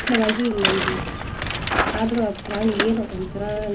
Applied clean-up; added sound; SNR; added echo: none; Bicycle; 1 dB; reverberation time 0.4 s.